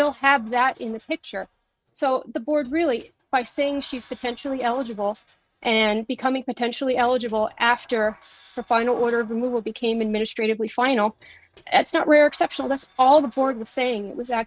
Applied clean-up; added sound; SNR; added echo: neural mask model RNNoise.